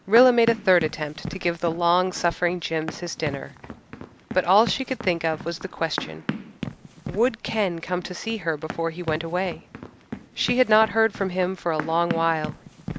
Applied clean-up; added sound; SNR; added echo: none; Run; 12 dB; none.